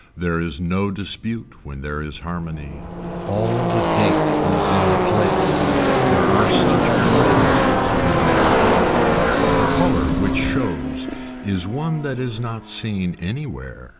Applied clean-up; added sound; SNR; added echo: none; Car passing by / Race car, auto racing; -5 dB; none.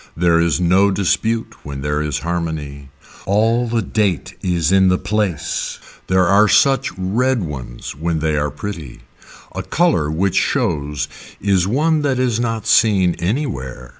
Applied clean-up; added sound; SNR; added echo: none; none; none; none.